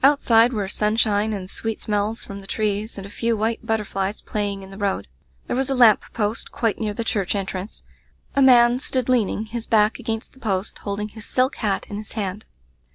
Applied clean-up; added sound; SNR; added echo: none; none; none; none.